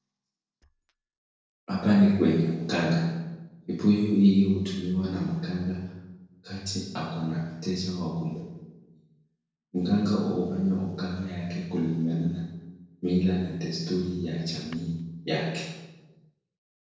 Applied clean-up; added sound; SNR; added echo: neural separator model SepFormer DNS4.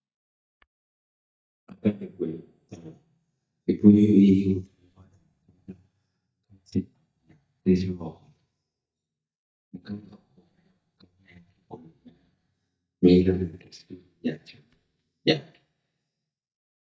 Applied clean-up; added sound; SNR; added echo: neural mask model DeepFilterNet 3.